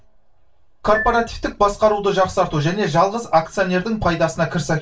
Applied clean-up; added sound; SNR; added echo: none; Marimba, xylophone; 14 dB; reverberation time 0.2 s.